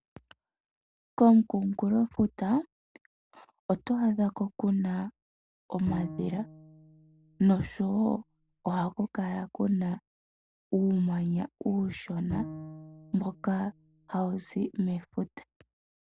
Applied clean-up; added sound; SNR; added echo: none; Bowed string instrument; 14 dB; none.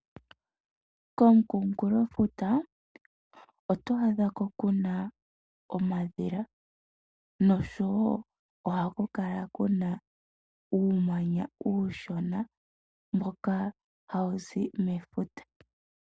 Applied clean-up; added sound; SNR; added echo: none; none; none; none.